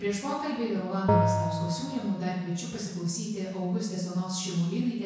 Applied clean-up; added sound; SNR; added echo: none; Bell; 0 dB; reverberation time 1.0 s.